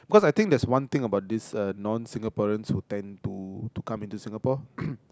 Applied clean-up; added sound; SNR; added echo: none; none; none; none.